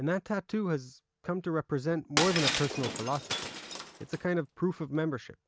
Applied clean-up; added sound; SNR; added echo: none; Shatter; 3 dB; none.